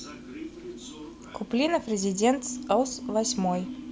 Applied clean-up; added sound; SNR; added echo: none; none; none; none.